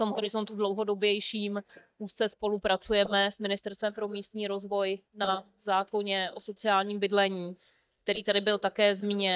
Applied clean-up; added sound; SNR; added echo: neural mask model DeepFilterNet 3.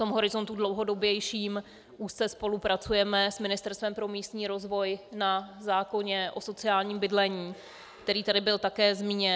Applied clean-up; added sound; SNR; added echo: none; none; none; none.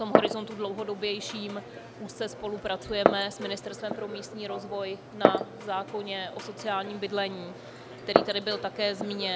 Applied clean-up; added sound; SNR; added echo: none; Glass; -2 dB; none.